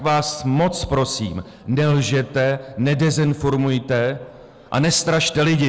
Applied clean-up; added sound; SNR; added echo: none; none; none; none.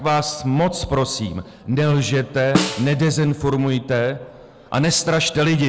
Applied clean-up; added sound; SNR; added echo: none; Snare drum; 6 dB; none.